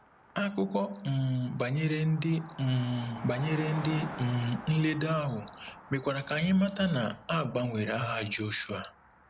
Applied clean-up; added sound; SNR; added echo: none; Car passing by; 16 dB; none.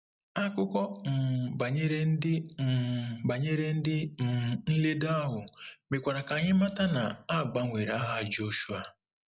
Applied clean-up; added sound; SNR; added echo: none; none; none; none.